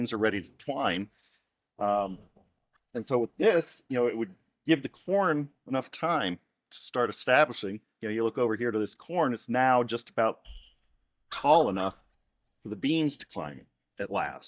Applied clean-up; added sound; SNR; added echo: neural mask model DeepFilterNet 3.